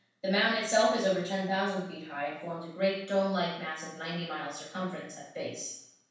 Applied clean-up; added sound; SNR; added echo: none; none; none; reverberation time 0.7 s.